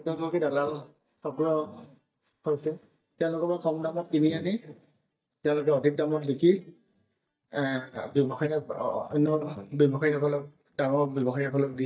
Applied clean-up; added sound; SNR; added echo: neural mask model DeepFilterNet 3.